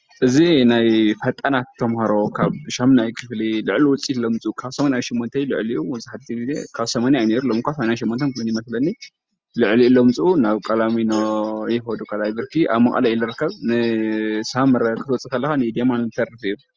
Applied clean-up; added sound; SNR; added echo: none; none; none; none.